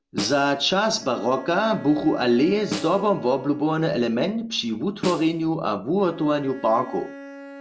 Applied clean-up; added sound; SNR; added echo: none; Bowed string instrument + Snare drum; 14 dB; none.